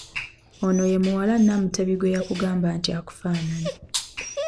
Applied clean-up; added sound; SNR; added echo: none; Tools + Dog; 14 dB; none.